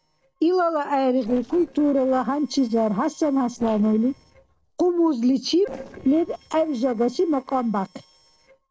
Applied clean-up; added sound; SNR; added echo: neural separator model SepFormer DNS4.